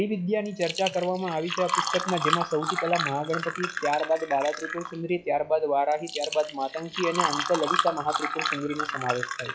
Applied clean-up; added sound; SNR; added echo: classical method log-MMSE.